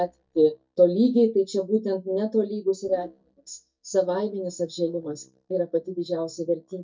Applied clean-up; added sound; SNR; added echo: neural mask model DeepFilterNet 3.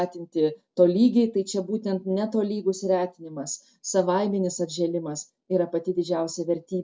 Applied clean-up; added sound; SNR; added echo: none; none; none; none.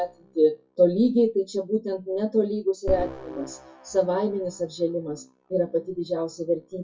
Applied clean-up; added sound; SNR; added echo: classical method WPE with log-MMSE.